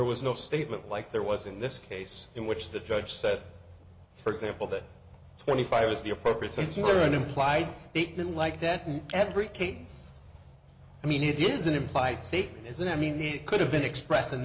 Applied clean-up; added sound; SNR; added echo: none; Crushing; 20 dB; none.